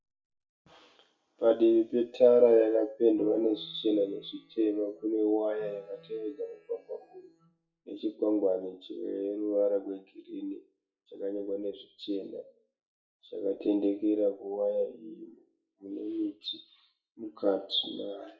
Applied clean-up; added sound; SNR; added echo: classical method WPE with log-MMSE.